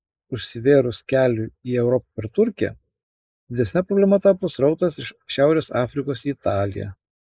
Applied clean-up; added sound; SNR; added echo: neural mask model Resemble Enhance denoiser.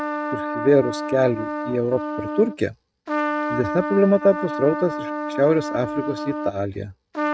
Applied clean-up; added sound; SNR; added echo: neural mask model RNNoise.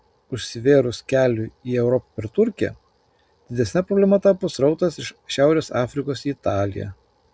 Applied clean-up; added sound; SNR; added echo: none; none; none; none.